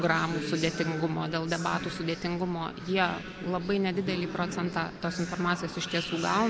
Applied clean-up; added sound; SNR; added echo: none; none; none; none.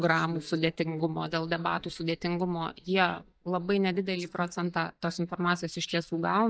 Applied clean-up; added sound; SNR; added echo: neural mask model DeepFilterNet 3.